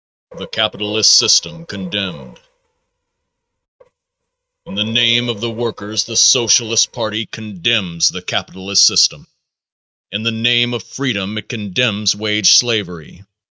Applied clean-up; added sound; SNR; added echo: neural mask model RNNoise.